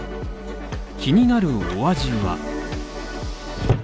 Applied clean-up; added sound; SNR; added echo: none; Car; 9 dB; none.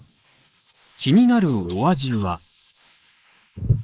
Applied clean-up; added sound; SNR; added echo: neural mask model Resemble Enhance denoiser.